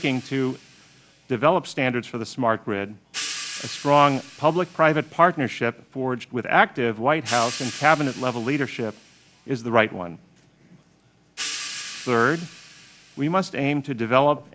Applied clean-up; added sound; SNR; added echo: none; Hi-hat; 15 dB; none.